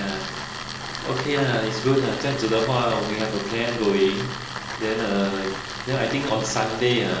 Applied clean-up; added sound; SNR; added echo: none; Tools; 8 dB; none.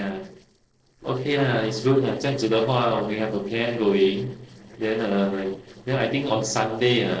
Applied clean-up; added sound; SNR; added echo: neural separator model SepFormer DNS4.